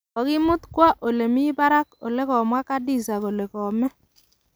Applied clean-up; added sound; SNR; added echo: none; none; none; none.